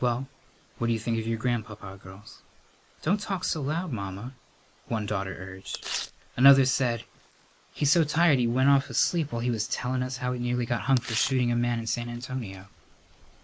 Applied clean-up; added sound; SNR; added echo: neural mask model Resemble Enhance denoiser.